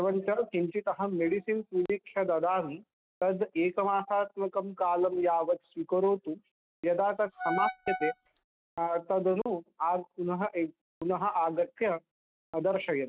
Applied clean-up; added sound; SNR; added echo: neural mask model RNNoise.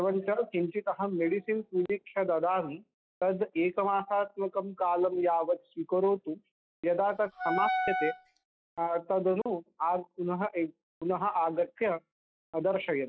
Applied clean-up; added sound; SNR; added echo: classical method log-MMSE.